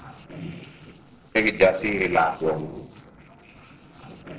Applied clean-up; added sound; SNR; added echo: neural separator model SepFormer DNS4.